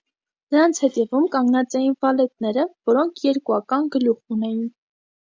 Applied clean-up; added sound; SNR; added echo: none; none; none; none.